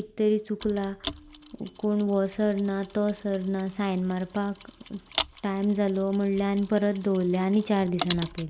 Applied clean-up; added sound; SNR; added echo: none; Mechanisms; 14 dB; none.